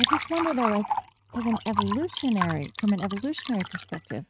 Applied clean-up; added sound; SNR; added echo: neural mask model RNNoise.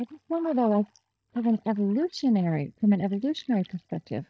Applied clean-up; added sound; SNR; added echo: neural mask model DeepFilterNet 3.